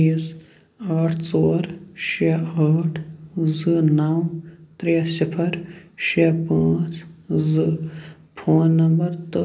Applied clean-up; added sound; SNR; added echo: none; none; none; none.